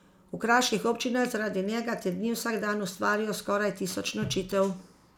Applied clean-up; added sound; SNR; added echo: none; none; none; none.